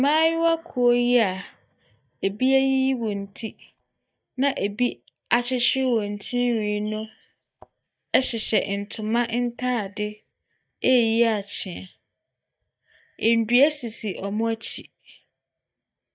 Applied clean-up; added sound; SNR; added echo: neural mask model DeepFilterNet 3.